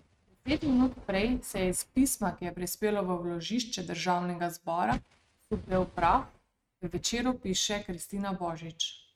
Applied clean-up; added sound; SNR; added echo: neural mask model RNNoise.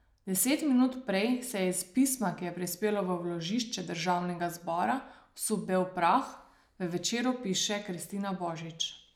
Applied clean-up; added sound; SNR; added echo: none; none; none; none.